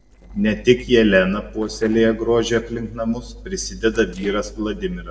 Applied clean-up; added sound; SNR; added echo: neural separator model SepFormer DNS4.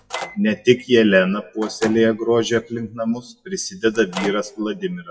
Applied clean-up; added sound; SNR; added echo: classical method WPE with log-MMSE.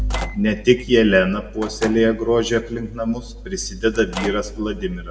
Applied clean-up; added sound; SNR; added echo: none; Microwave oven; 17 dB; reverberation time 0.9 s.